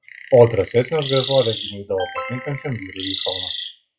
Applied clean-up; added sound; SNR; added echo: classical method log-MMSE.